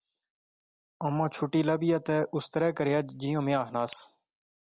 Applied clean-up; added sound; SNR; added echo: none; none; none; none.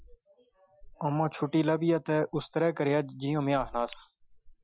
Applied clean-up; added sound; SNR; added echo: classical method Wiener filter.